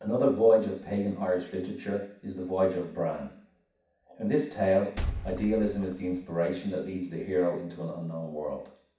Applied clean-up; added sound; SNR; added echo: none; Liquid; 10 dB; reverberation time 0.6 s.